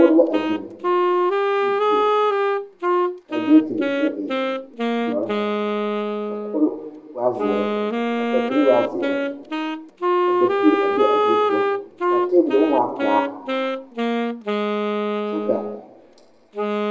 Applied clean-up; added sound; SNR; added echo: none; Wind instrument, woodwind instrument; -2 dB; reverberation time 1.5 s.